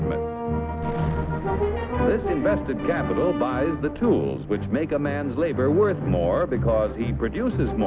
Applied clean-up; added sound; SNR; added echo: none; Explosion; 20 dB; none.